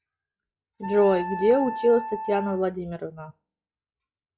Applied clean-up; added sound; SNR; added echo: classical method log-MMSE.